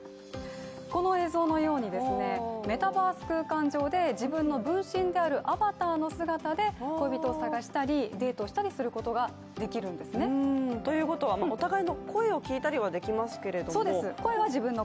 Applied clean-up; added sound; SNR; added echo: none; none; none; none.